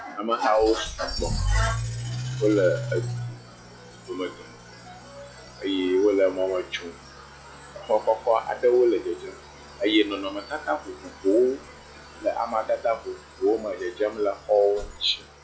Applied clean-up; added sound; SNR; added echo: classical method log-MMSE.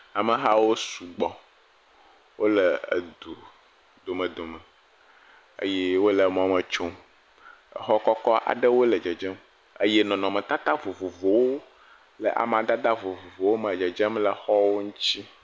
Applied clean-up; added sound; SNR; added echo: none; none; none; none.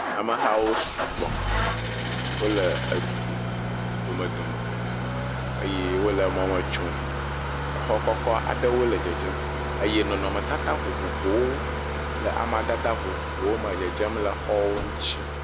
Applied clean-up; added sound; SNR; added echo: none; Idling / Engine starting; 0 dB; none.